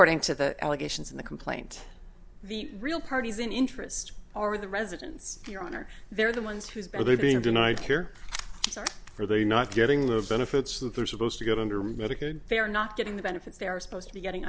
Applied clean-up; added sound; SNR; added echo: none; none; none; none.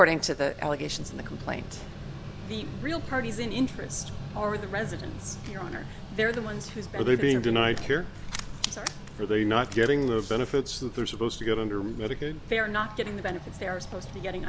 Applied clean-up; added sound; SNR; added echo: none; Mechanical fan; 12 dB; none.